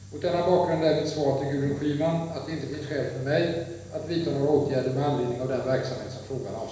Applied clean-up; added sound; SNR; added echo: none; none; none; reverberation time 1.1 s.